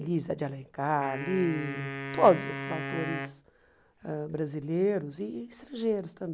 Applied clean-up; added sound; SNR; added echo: none; Wind instrument, woodwind instrument; 8 dB; none.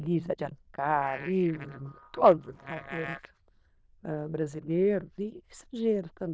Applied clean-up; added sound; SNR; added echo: neural diffusion model UNIVERSE++.